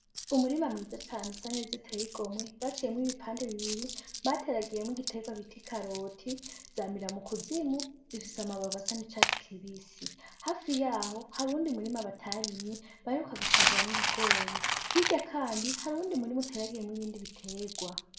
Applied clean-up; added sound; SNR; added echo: none; Coin (dropping); 1 dB; reverberation time 0.5 s.